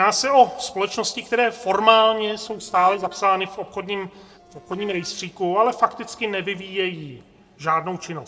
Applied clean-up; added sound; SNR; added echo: neural separator model SepFormer DNS4.